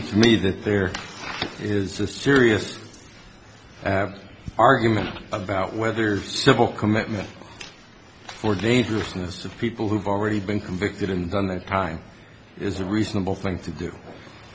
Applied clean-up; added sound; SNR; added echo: none; none; none; none.